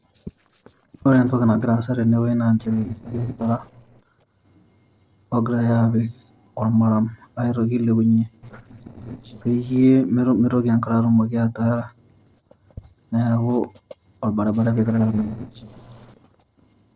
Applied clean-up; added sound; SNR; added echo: neural separator model SepFormer DNS4.